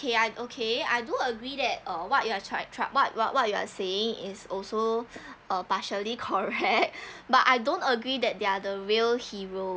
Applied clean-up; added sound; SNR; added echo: none; none; none; none.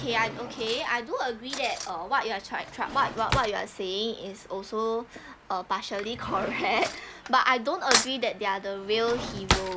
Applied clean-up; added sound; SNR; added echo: none; Cutlery, silverware / Drawer open or close; 6 dB; none.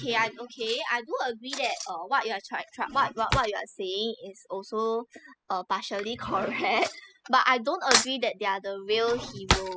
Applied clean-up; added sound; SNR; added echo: classical method spectral subtraction.